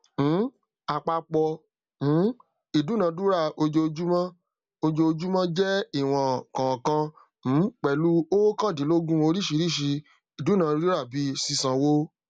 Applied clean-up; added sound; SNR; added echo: none; none; none; none.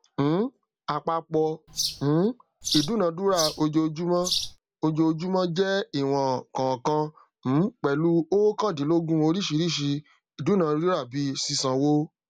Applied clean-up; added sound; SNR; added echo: none; Bird vocalization, bird call, bird song; 7 dB; none.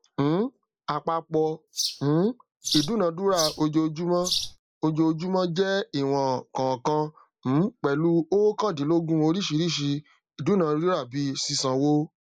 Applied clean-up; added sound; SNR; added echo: neural mask model Resemble Enhance denoiser.